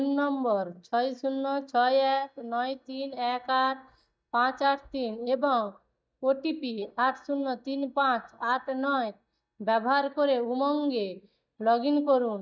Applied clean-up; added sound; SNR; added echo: neural mask model DeepFilterNet 3.